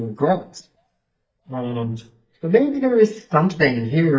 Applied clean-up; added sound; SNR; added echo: neural mask model DeepFilterNet 3.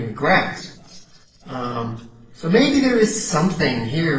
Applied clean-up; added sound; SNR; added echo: neural separator model SepFormer DNS4.